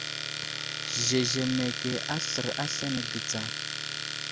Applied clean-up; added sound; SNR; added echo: none; Domestic sounds, home sounds; 2 dB; none.